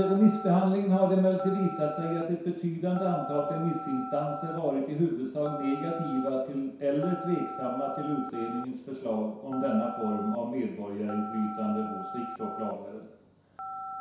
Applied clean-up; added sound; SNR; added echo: none; Telephone; 11 dB; reverberation time 0.7 s.